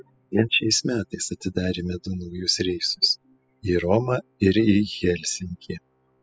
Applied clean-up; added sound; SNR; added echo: classical method spectral subtraction.